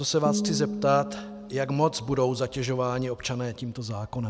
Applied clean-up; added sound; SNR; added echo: none; Piano; 8 dB; none.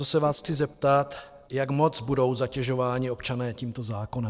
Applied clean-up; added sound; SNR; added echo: neural separator model SepFormer DNS4.